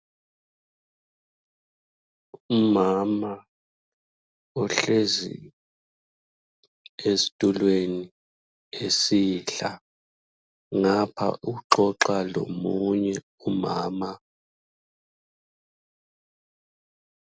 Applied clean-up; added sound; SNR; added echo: none; none; none; none.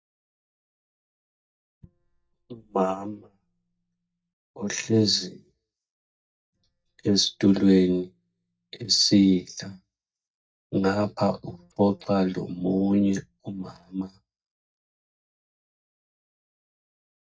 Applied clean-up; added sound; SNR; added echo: neural mask model DeepFilterNet 3.